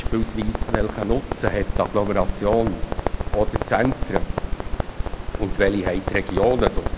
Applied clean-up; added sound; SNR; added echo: none; Crackle; 1 dB; none.